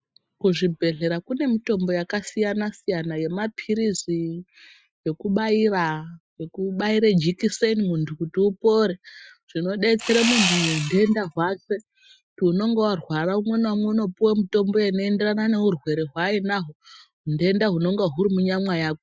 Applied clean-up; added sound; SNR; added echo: classical method Wiener filter.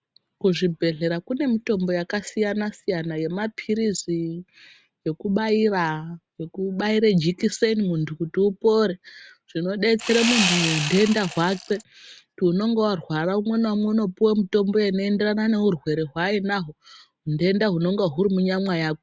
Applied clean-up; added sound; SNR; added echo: none; Sawing; 4 dB; none.